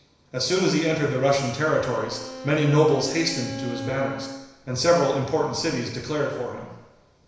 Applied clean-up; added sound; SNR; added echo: none; Bowed string instrument; 13 dB; reverberation time 1.0 s.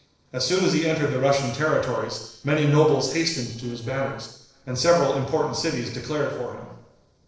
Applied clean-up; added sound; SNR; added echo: neural separator model SepFormer DNS4.